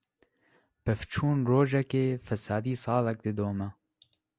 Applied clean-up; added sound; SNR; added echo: none; none; none; none.